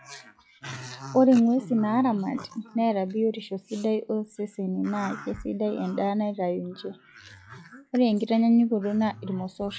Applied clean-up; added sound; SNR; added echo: classical method log-MMSE.